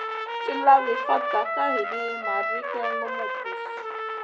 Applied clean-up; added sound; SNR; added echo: none; Trumpet; 2 dB; reverberation time 1.0 s.